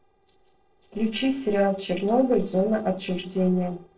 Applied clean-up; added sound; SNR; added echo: neural separator model SepFormer DNS4.